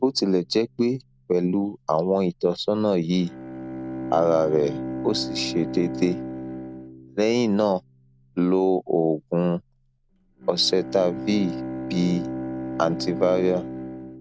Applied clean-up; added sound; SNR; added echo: none; Bowed string instrument; 10 dB; none.